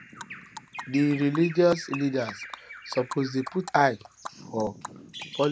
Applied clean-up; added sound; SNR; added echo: none; Animal + Bird vocalization, bird call, bird song; 14 dB; none.